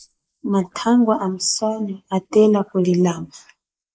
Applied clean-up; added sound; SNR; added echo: neural mask model Resemble Enhance denoiser.